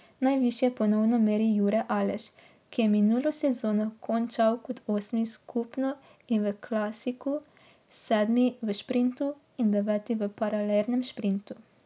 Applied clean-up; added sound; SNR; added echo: none; none; none; none.